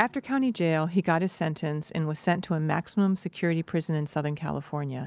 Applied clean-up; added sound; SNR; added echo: none; none; none; none.